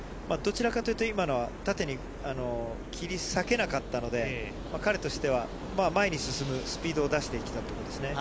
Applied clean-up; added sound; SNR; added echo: none; none; none; none.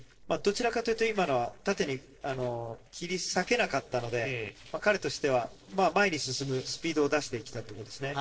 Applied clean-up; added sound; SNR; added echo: neural separator model SepFormer DNS4.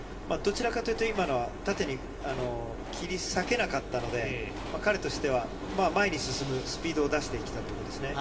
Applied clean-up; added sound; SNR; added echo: none; Train; 14 dB; reverberation time 0.9 s.